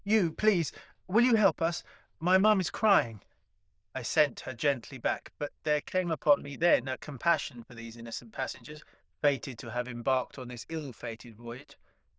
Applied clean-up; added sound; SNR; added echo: neural diffusion model UNIVERSE++.